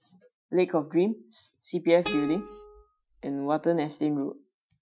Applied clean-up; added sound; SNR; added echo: classical method Wiener filter.